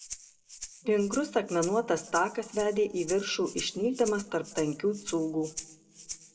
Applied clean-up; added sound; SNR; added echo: none; Rattle (instrument); 14 dB; reverberation time 1.1 s.